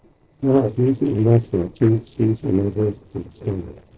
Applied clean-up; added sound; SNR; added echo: neural separator model SepFormer DNS4.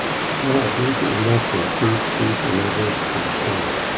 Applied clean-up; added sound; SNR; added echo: none; Stream / Liquid; -1 dB; none.